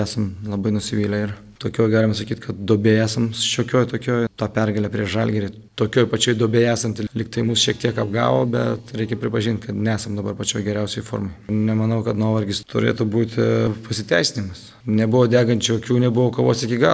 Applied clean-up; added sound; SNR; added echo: neural separator model SepFormer DNS4.